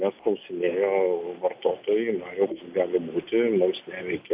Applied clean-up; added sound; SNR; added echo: neural mask model Resemble Enhance denoiser.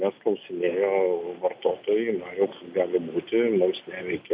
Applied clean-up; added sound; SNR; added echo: none; none; none; none.